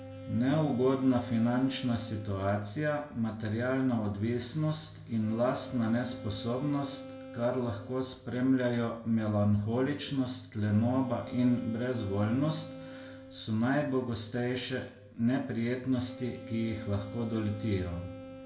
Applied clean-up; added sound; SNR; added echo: none; Wind instrument, woodwind instrument; 16 dB; reverberation time 0.3 s.